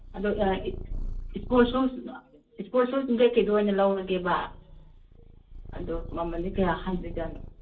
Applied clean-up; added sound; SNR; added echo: none; Purr; 11 dB; reverberation time 0.2 s.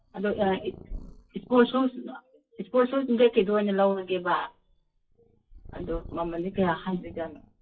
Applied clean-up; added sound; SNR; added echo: classical method WPE with log-MMSE.